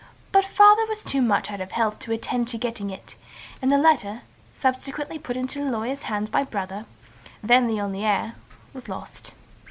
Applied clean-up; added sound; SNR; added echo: none; none; none; none.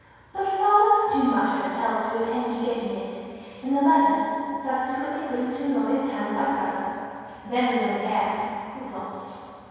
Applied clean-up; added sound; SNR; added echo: none; none; none; reverberation time 2.2 s.